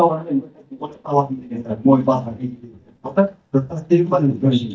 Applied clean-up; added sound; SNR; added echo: neural mask model DeepFilterNet 3.